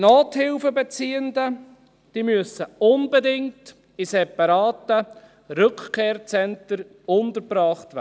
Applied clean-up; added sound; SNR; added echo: none; none; none; none.